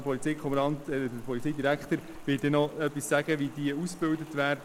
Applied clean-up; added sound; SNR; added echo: none; Rain; 15 dB; none.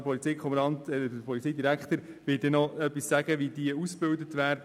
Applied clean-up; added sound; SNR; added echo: none; none; none; none.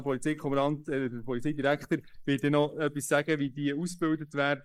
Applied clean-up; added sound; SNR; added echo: neural mask model Resemble Enhance denoiser.